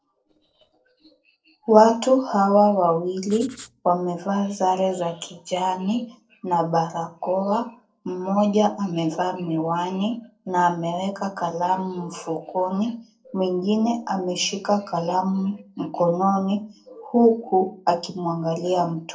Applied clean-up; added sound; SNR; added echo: neural separator model SepFormer DNS4.